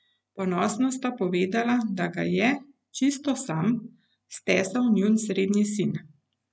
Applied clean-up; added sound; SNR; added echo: none; none; none; none.